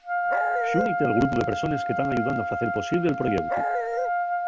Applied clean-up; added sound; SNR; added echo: none; Dog + Wind instrument, woodwind instrument; -1 dB; none.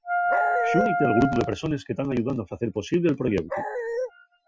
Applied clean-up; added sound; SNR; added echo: classical method Wiener filter.